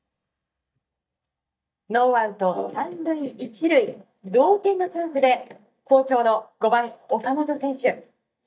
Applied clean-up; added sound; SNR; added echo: neural mask model DeepFilterNet 3.